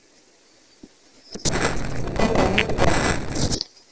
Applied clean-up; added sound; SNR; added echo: neural separator model SepFormer DNS4.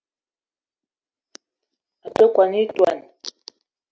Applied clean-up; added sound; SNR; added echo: none; none; none; none.